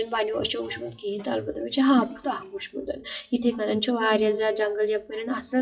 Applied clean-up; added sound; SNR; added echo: classical method WPE with log-MMSE.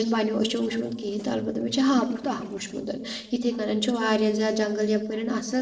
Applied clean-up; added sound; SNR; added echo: neural separator model SepFormer DNS4.